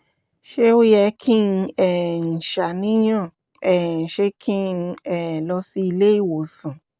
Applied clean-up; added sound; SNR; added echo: none; none; none; none.